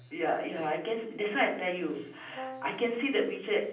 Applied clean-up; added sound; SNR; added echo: none; Brass instrument; 12 dB; reverberation time 0.6 s.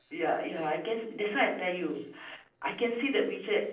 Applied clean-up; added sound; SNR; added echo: neural separator model SepFormer DNS4.